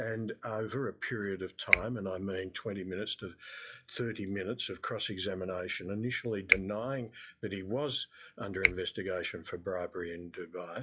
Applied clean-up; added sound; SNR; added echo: classical method log-MMSE.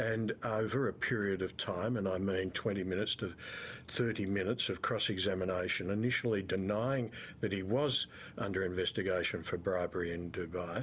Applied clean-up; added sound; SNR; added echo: none; none; none; none.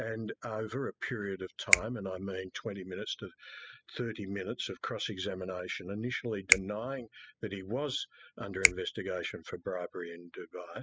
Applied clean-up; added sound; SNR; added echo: classical method spectral subtraction.